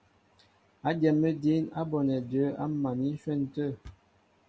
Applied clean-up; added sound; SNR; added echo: none; none; none; none.